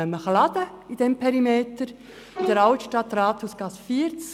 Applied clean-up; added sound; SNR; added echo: none; Bowed string instrument; 8 dB; none.